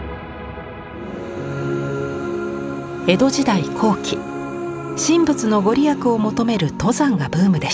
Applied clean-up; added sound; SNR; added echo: none; none; none; none.